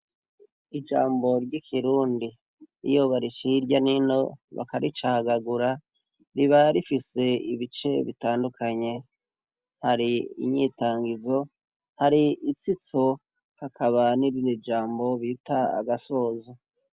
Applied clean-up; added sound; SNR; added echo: none; none; none; none.